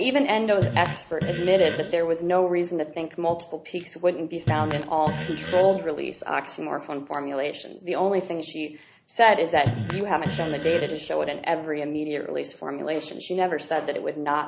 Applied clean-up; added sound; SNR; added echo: none; Fart; 6 dB; none.